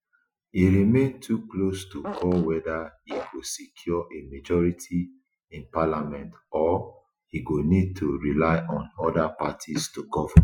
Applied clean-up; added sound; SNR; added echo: classical method Wiener filter.